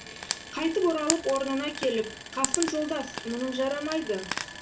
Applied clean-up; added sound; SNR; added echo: none; Frying (food); 5 dB; reverberation time 0.3 s.